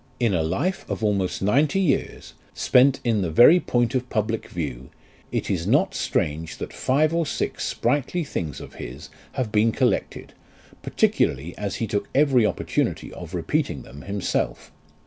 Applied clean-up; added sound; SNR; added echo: none; none; none; none.